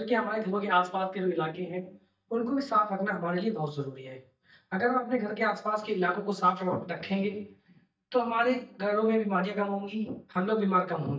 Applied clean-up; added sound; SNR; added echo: neural mask model DeepFilterNet 3.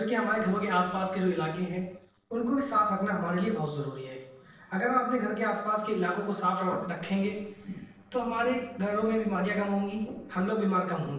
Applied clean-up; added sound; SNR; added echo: neural separator model SepFormer DNS4.